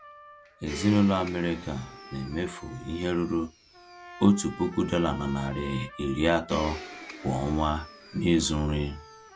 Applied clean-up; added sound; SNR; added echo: none; Trumpet + Domestic sounds, home sounds; 16 dB; none.